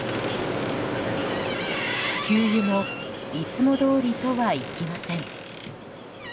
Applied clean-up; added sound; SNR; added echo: none; Squeak; 9 dB; none.